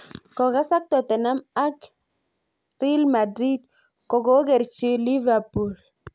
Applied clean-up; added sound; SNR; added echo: none; none; none; none.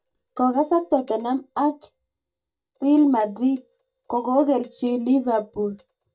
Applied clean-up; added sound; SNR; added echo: neural mask model DeepFilterNet 3.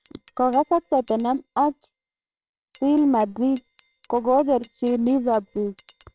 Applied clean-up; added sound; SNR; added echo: neural separator model SepFormer WHAMR!.